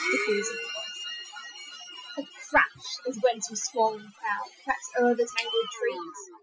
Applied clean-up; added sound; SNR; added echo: classical method Wiener filter.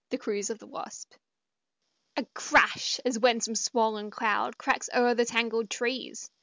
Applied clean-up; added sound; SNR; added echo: none; none; none; none.